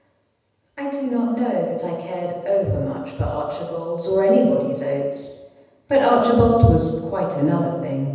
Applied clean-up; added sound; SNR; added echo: none; none; none; reverberation time 1.1 s.